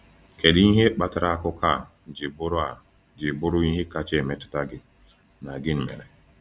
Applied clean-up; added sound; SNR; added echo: none; none; none; none.